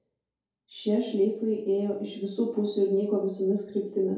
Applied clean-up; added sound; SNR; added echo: none; none; none; reverberation time 2.3 s.